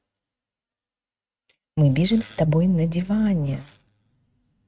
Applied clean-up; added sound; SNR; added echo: neural mask model RNNoise.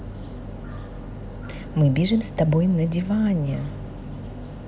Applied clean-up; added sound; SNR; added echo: none; none; none; none.